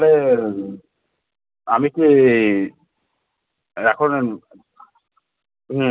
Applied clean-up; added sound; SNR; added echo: none; none; none; none.